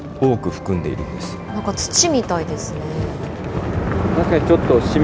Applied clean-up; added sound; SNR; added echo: none; none; none; none.